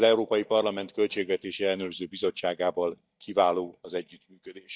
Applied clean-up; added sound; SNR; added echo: neural mask model DeepFilterNet 3.